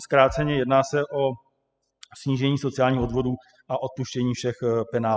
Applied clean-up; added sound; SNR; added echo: classical method spectral subtraction.